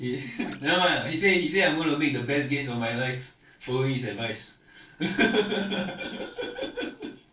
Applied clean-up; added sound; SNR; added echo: neural separator model SepFormer DNS4.